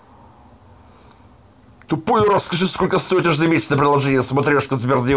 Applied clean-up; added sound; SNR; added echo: none; none; none; none.